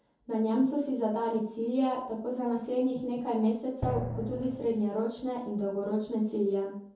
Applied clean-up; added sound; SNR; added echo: none; Drum; 6 dB; reverberation time 0.6 s.